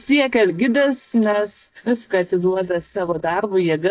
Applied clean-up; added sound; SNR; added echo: neural mask model DeepFilterNet 3.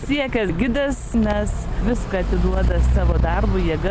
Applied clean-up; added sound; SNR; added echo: none; none; none; none.